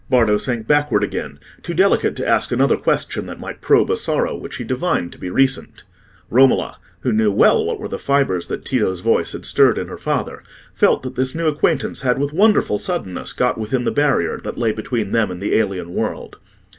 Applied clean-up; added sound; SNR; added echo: none; none; none; none.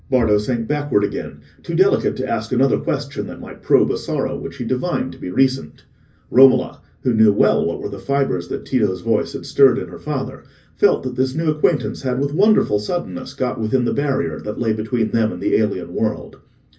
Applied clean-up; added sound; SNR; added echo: none; none; none; reverberation time 0.4 s.